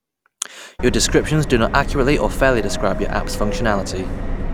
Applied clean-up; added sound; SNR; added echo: none; Subway, metro, underground; 3 dB; none.